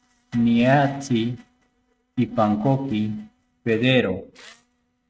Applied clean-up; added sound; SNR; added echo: neural mask model RNNoise.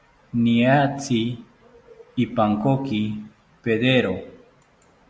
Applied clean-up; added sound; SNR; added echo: none; none; none; none.